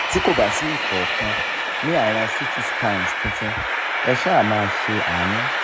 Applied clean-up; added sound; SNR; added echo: none; Train; -1 dB; none.